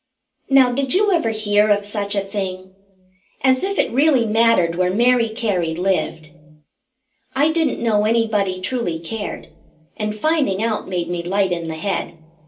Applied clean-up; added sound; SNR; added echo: none; none; none; reverberation time 0.3 s.